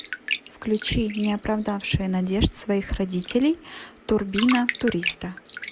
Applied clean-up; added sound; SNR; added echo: none; Bathtub (filling or washing); 10 dB; none.